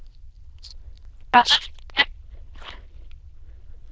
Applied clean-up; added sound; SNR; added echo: neural diffusion model UNIVERSE++.